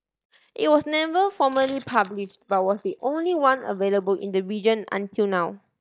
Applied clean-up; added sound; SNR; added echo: neural mask model DeepFilterNet 3.